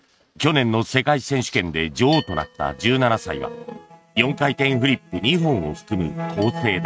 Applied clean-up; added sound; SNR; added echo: neural mask model RNNoise.